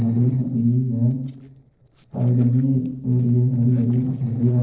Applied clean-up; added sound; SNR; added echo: neural separator model SepFormer DNS4.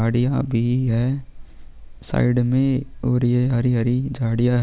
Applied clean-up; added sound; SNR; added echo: none; none; none; none.